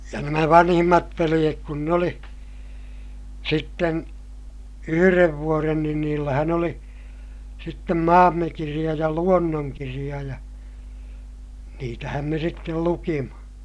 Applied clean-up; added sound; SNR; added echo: none; none; none; none.